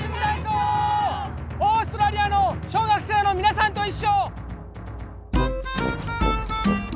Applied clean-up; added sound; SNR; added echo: none; Drum; 8 dB; none.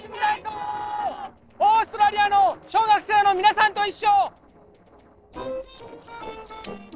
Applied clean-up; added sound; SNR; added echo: neural separator model SepFormer DNS4.